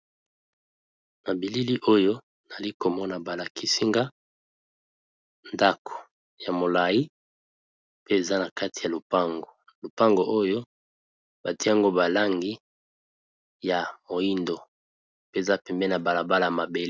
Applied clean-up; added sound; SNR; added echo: none; none; none; none.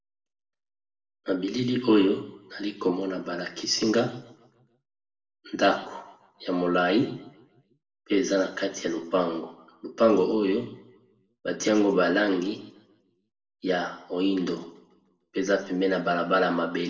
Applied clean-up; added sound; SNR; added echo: none; none; none; reverberation time 0.6 s.